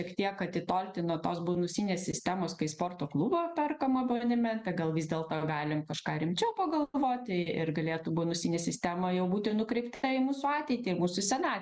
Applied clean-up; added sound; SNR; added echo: none; none; none; none.